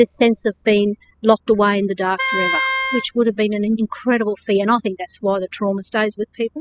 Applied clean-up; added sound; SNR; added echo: classical method spectral subtraction.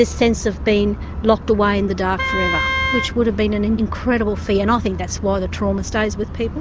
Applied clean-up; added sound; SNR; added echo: none; Wind instrument, woodwind instrument; 5 dB; none.